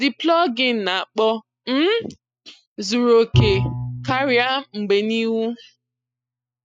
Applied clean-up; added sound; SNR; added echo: classical method spectral subtraction.